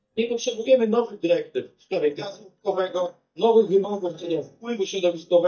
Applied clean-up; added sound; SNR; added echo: neural mask model DeepFilterNet 3.